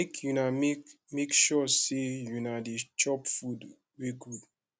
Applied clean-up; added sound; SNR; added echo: none; none; none; none.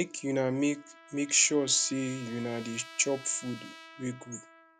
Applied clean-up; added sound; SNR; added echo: none; Trumpet; 19 dB; none.